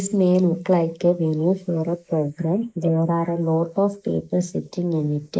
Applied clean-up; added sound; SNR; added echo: neural mask model Resemble Enhance denoiser.